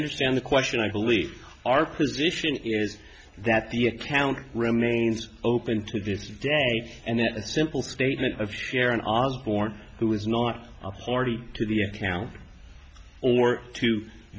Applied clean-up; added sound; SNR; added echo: none; none; none; none.